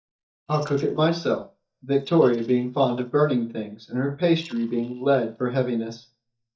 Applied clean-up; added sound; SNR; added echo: neural mask model DeepFilterNet 3.